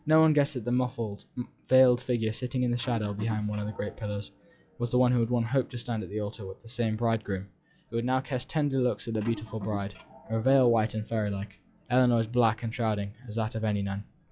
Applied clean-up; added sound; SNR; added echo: classical method log-MMSE.